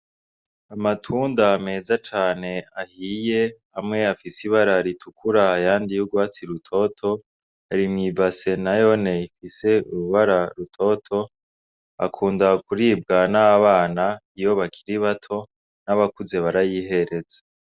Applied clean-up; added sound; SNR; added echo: none; none; none; none.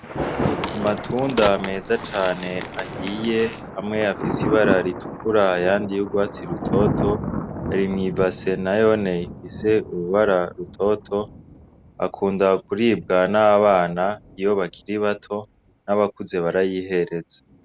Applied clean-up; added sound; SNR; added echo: none; Crack + Thunder; 8 dB; none.